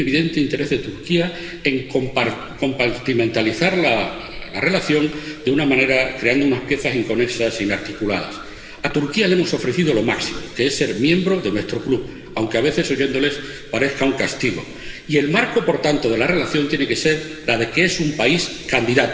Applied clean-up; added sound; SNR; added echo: none; Run; 19 dB; reverberation time 2.7 s.